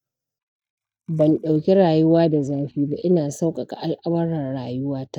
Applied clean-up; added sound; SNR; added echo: neural mask model DeepFilterNet 3.